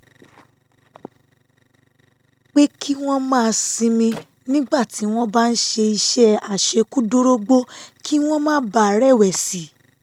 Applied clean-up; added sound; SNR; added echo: neural mask model RNNoise.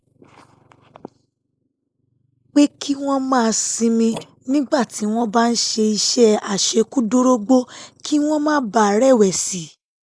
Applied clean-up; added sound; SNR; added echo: neural mask model Resemble Enhance denoiser.